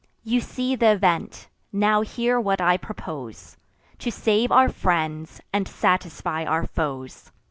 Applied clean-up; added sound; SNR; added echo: none; none; none; none.